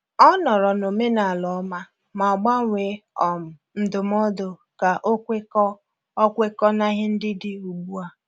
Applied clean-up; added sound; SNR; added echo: none; none; none; none.